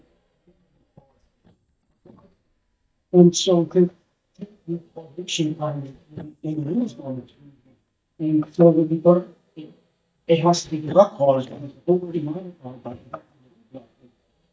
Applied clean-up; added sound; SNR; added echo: neural mask model DeepFilterNet 3.